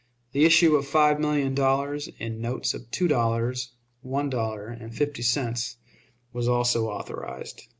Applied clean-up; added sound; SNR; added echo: none; none; none; none.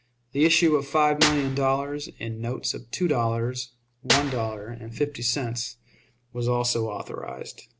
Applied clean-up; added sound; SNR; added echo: none; Clapping / Drum kit; 6 dB; none.